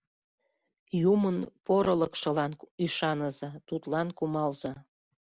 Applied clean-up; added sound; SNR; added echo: none; none; none; none.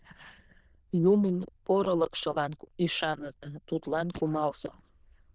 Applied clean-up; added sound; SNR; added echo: neural diffusion model UNIVERSE++.